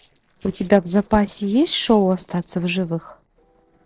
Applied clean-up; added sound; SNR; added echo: neural separator model SepFormer DNS4.